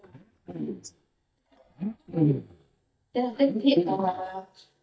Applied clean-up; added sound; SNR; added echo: neural mask model DeepFilterNet 3.